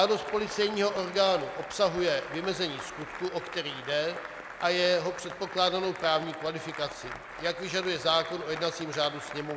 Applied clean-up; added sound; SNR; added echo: none; Applause / Cheering; 12 dB; none.